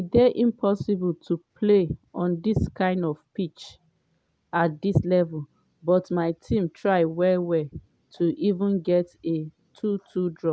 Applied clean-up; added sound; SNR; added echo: none; none; none; none.